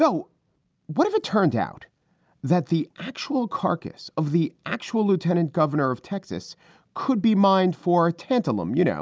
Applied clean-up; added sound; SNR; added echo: none; none; none; none.